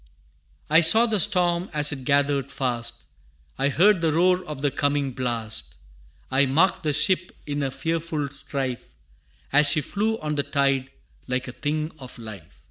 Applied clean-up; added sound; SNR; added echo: none; none; none; none.